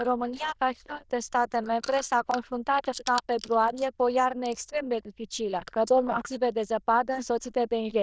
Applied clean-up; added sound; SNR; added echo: neural diffusion model UNIVERSE++.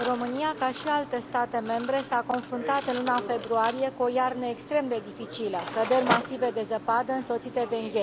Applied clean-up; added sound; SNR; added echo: none; Mechanisms; 9 dB; none.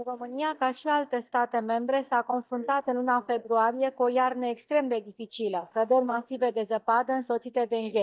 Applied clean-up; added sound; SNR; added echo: neural mask model DeepFilterNet 3.